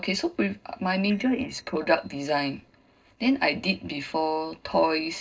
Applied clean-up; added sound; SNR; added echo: neural separator model SepFormer DNS4.